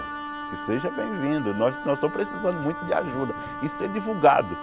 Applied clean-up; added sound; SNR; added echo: none; Wind instrument, woodwind instrument; 9 dB; none.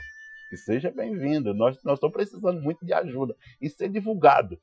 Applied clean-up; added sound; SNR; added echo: classical method Wiener filter.